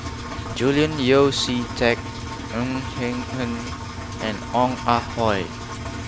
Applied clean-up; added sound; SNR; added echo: none; Engine; 7 dB; none.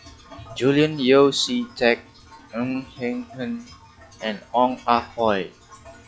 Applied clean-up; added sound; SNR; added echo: classical method log-MMSE.